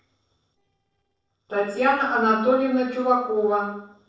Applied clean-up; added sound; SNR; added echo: neural separator model SepFormer DNS4.